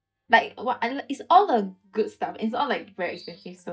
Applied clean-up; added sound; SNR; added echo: neural mask model DeepFilterNet 3.